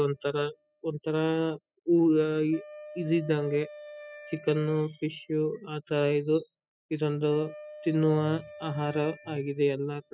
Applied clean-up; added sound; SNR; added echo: classical method spectral subtraction.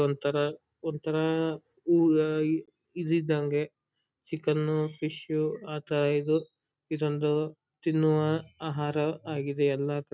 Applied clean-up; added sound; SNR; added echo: none; none; none; none.